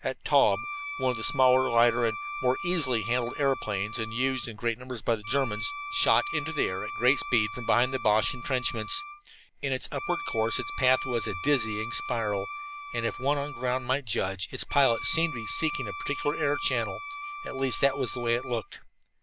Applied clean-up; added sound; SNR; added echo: none; Wind instrument, woodwind instrument; 9 dB; none.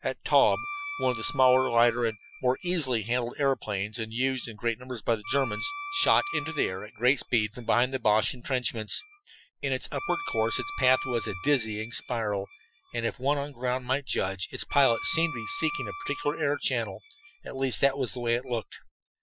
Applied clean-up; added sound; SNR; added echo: classical method Wiener filter.